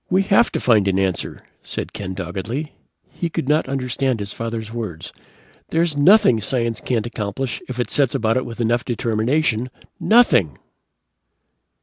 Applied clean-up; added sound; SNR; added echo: none; none; none; none.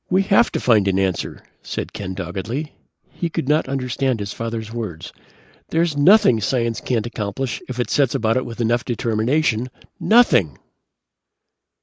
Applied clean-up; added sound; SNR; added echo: neural mask model Resemble Enhance denoiser.